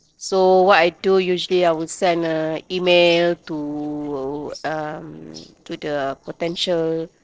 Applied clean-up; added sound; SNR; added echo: neural separator model SepFormer DNS4.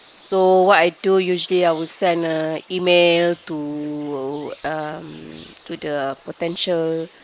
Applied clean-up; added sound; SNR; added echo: neural mask model Resemble Enhance denoiser.